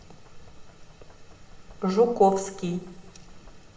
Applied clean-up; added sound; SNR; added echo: none; Knock; 18 dB; reverberation time 0.7 s.